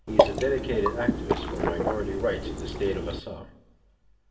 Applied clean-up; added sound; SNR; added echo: none; Water / Liquid; -4 dB; reverberation time 0.5 s.